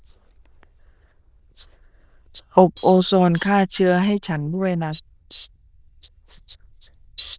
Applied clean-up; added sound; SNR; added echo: neural diffusion model UNIVERSE++.